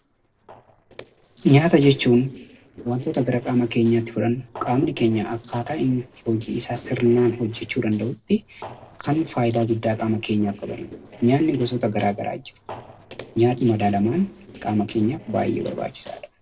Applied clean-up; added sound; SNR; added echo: neural separator model SepFormer DNS4.